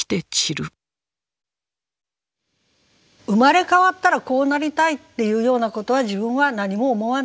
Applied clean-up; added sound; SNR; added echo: none; none; none; none.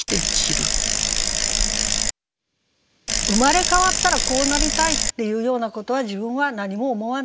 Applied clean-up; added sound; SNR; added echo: none; Bicycle; -3 dB; none.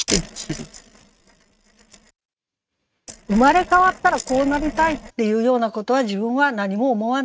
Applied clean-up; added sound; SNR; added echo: neural mask model RNNoise.